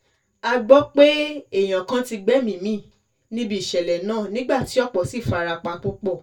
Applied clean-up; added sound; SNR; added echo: none; none; none; reverberation time 0.2 s.